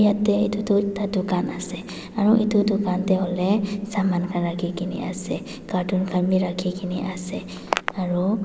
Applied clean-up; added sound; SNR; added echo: none; none; none; none.